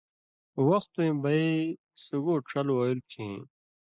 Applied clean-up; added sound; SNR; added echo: neural mask model Resemble Enhance denoiser.